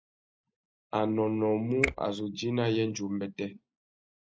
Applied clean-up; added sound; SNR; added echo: neural mask model RNNoise.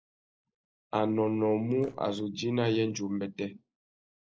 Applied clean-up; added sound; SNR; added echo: neural separator model SepFormer DNS4.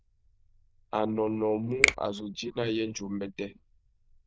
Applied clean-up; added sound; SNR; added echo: neural diffusion model UNIVERSE++.